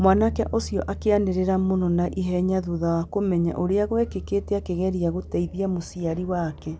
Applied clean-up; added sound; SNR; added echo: none; none; none; none.